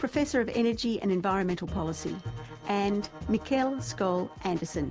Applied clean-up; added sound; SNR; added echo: none; none; none; none.